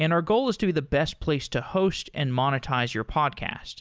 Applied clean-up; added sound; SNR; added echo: none; none; none; none.